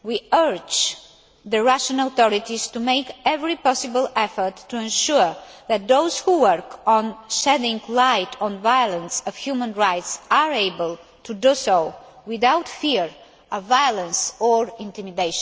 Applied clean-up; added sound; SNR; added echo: none; none; none; none.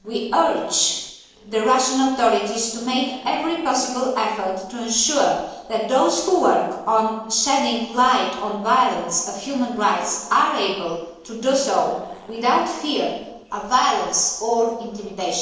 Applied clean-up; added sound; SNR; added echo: neural separator model SepFormer DNS4.